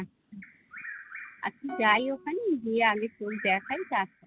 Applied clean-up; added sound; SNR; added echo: none; Bird vocalization, bird call, bird song + Plucked string instrument; 16 dB; none.